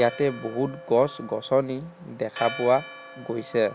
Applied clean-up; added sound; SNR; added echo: none; Church bell; 15 dB; none.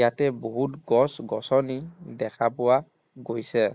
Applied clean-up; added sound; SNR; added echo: neural mask model Resemble Enhance denoiser.